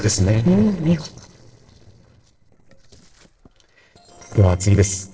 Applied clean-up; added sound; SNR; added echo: neural separator model SepFormer DNS4.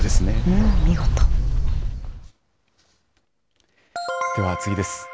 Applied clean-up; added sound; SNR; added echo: none; none; none; none.